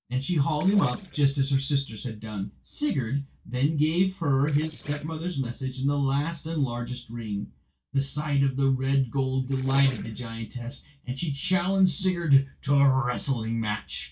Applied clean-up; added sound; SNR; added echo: neural separator model SepFormer DNS4.